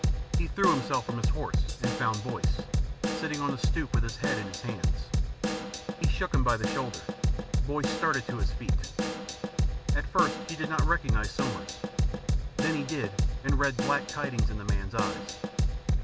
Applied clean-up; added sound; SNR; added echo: none; Drum / Drum kit; -4 dB; none.